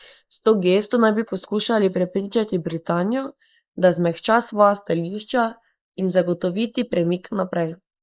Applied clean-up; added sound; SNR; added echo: neural mask model Resemble Enhance denoiser.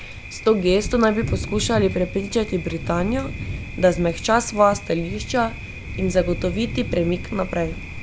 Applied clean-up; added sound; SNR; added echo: none; Thunder; 8 dB; none.